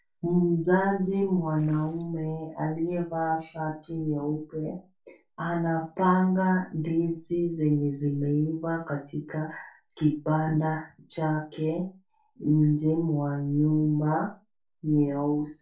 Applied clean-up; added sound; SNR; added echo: neural separator model SepFormer DNS4.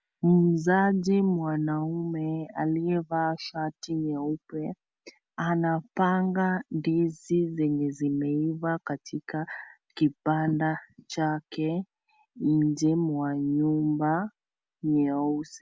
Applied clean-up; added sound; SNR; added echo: none; none; none; none.